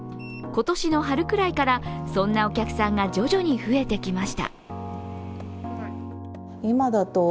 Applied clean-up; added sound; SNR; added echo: none; none; none; none.